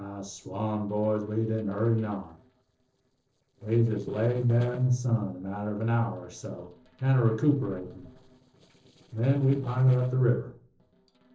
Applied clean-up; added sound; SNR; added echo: neural separator model SepFormer DNS4.